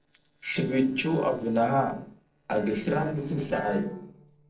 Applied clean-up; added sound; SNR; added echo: neural separator model SepFormer DNS4.